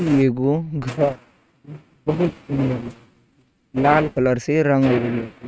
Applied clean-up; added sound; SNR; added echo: neural mask model RNNoise.